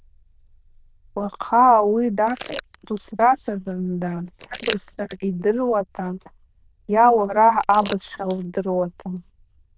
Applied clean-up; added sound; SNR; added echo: neural diffusion model UNIVERSE++.